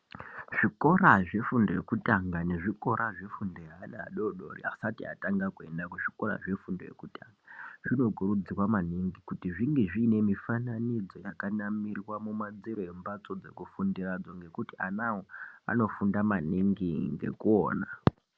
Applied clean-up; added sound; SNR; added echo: none; none; none; none.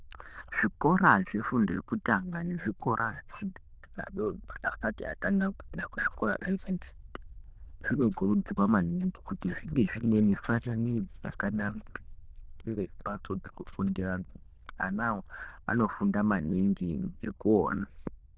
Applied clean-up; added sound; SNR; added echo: neural diffusion model UNIVERSE++.